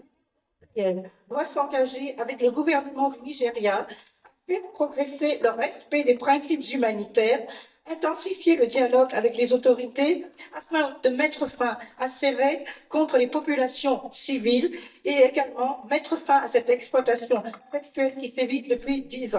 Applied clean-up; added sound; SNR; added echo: neural mask model DeepFilterNet 3.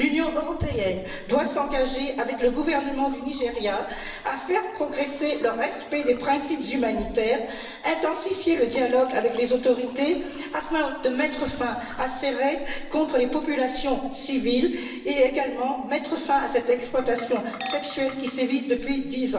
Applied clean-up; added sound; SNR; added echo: none; Chink, clink; 15 dB; reverberation time 1.2 s.